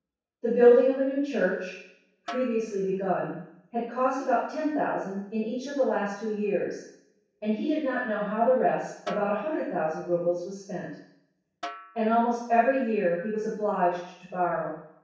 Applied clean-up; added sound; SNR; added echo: none; Snare drum; 18 dB; reverberation time 0.7 s.